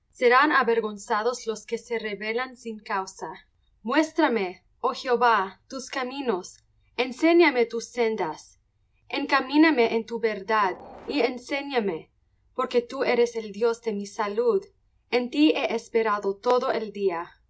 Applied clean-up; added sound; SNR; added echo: none; Train; 18 dB; none.